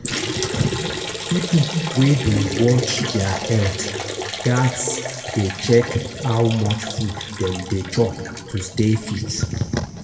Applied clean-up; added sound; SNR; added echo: none; Liquid; 8 dB; reverberation time 2.1 s.